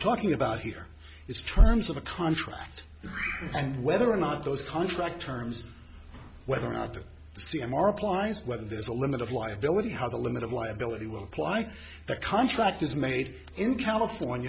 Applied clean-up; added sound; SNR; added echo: none; none; none; none.